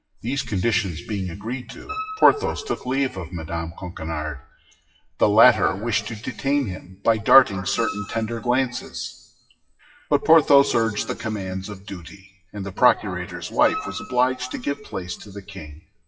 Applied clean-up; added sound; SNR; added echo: classical method WPE with log-MMSE.